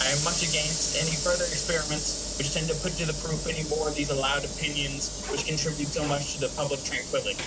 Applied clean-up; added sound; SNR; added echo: none; Sliding door / Hiss; 2 dB; none.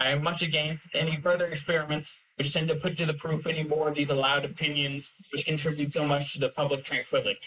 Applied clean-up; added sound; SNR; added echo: neural mask model Resemble Enhance denoiser.